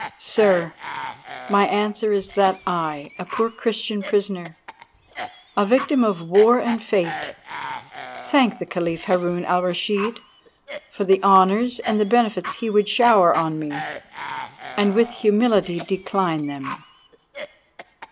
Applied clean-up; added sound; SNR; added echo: none; Cough; 14 dB; none.